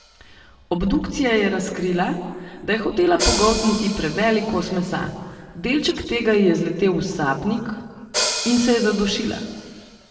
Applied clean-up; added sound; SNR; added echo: none; Hi-hat; 10 dB; reverberation time 1.7 s.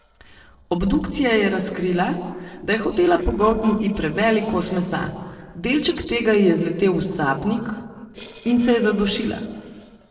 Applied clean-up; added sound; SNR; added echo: neural separator model SepFormer DNS4.